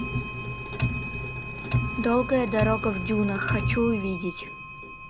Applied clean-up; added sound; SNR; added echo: none; Clock; 2 dB; none.